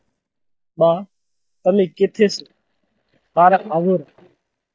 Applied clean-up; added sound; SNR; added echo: neural mask model DeepFilterNet 3.